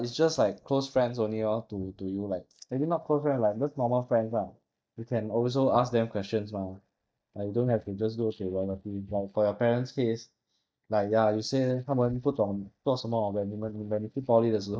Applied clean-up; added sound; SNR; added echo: neural mask model DeepFilterNet 3.